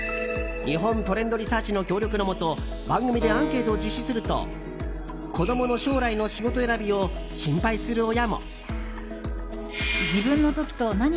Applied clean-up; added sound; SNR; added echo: none; Keyboard (musical); 14 dB; none.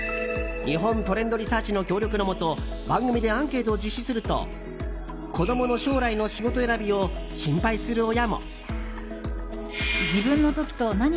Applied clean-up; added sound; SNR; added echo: none; none; none; none.